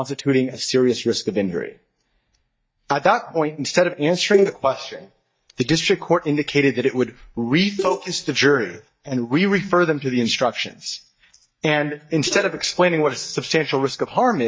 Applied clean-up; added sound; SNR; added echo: neural mask model DeepFilterNet 3.